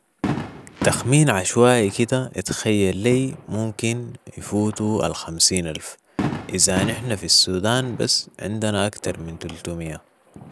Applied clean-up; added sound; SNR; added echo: none; Fireworks; 12 dB; none.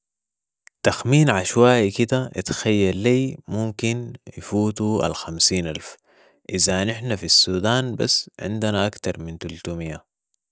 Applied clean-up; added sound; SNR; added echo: none; none; none; none.